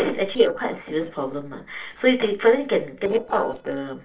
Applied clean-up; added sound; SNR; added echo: neural separator model SepFormer DNS4.